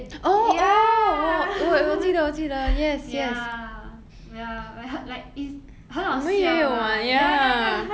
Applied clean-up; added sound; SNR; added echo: none; none; none; none.